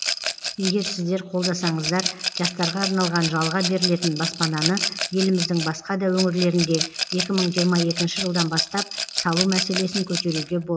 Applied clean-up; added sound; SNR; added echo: none; Rattle / Glass; 5 dB; none.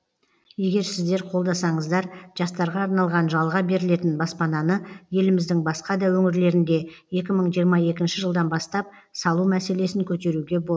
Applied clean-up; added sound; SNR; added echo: none; none; none; none.